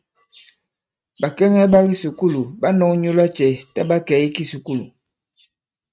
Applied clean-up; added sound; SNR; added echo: neural mask model RNNoise.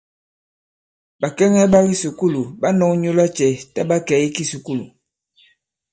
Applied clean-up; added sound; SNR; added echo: neural mask model DeepFilterNet 3.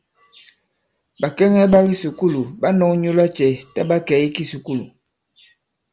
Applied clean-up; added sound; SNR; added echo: none; Fireworks; 19 dB; none.